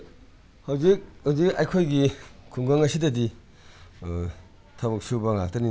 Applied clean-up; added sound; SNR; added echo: none; none; none; none.